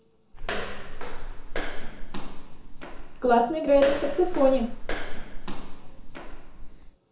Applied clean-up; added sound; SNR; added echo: none; Walk, footsteps; 0 dB; reverberation time 0.7 s.